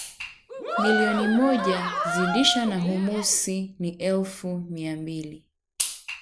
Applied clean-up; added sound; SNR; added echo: none; Cheering; 3 dB; none.